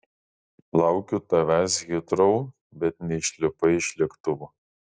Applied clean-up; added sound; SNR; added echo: none; none; none; none.